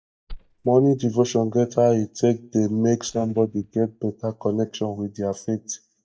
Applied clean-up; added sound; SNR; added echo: neural mask model DeepFilterNet 3.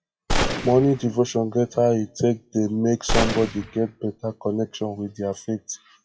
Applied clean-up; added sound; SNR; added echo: classical method WPE with log-MMSE.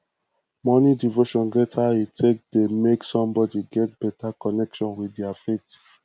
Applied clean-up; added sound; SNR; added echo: none; none; none; none.